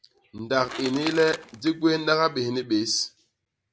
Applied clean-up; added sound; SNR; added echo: none; Crushing / Wood; 12 dB; none.